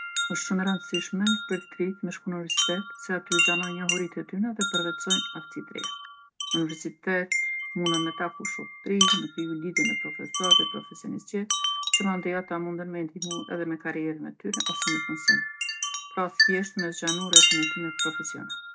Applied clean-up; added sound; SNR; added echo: none; Wind chime; -3 dB; none.